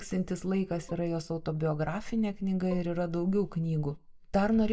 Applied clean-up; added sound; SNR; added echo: neural mask model DeepFilterNet 3.